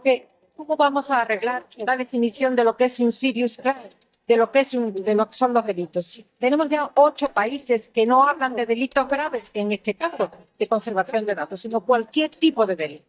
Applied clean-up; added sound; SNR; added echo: neural mask model DeepFilterNet 3.